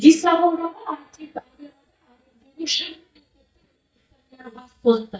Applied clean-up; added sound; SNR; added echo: neural mask model DeepFilterNet 3.